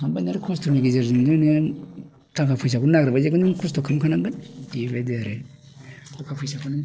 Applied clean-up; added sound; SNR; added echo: neural separator model SepFormer DNS4.